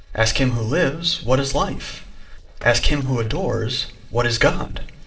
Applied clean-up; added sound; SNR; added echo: neural separator model SepFormer DNS4.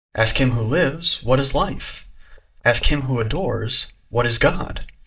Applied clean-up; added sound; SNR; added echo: neural mask model DeepFilterNet 3.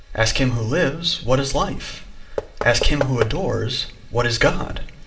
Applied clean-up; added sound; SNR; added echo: none; Knock / Wood; 9 dB; reverberation time 0.6 s.